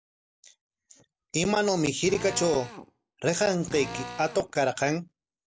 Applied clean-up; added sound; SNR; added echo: none; Drill; 13 dB; none.